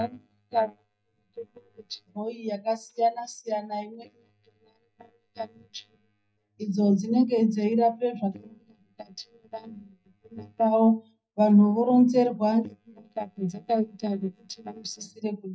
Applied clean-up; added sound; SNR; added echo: neural mask model DeepFilterNet 3.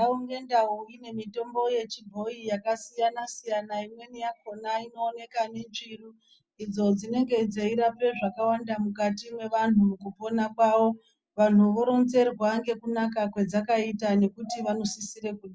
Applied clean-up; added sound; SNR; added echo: none; none; none; none.